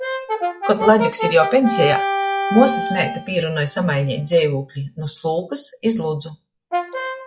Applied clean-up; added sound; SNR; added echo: classical method log-MMSE.